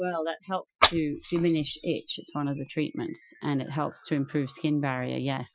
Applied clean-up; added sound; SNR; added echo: classical method Wiener filter.